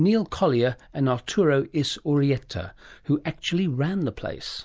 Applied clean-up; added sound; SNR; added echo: none; none; none; none.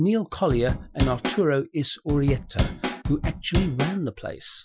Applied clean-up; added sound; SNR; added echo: classical method Wiener filter.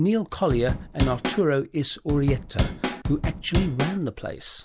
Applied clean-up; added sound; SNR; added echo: none; Drum / Drum kit; 1 dB; none.